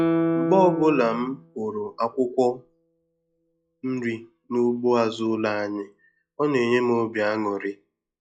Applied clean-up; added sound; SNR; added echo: classical method log-MMSE.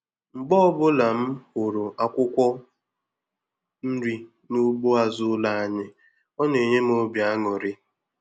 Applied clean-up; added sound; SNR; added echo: none; none; none; none.